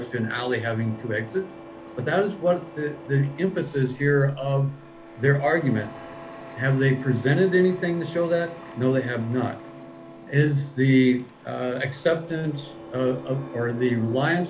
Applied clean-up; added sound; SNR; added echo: none; Printer; 17 dB; reverberation time 0.3 s.